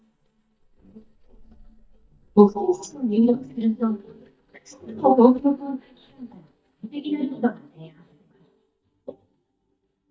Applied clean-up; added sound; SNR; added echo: neural mask model DeepFilterNet 3.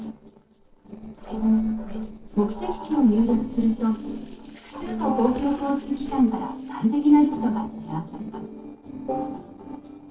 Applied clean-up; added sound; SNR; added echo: neural separator model SepFormer DNS4.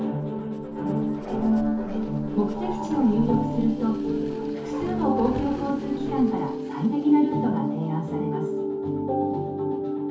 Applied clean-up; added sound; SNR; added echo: none; Bark; 17 dB; reverberation time 0.5 s.